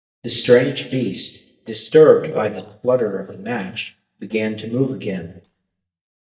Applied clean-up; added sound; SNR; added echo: neural mask model DeepFilterNet 3.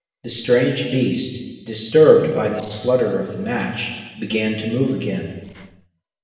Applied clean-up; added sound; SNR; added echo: neural separator model SepFormer DNS4.